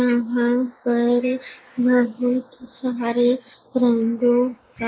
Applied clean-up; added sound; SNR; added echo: neural mask model Resemble Enhance denoiser.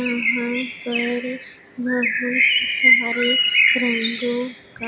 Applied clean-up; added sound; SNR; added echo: none; Bird; -5 dB; none.